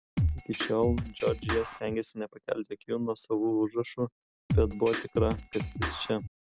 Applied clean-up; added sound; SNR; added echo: none; Drum kit; 1 dB; none.